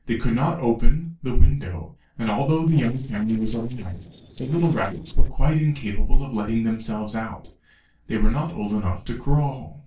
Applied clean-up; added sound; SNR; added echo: neural separator model SepFormer DNS4.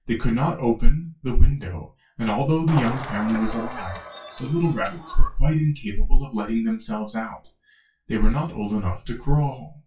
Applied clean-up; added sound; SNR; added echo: classical method WPE with log-MMSE.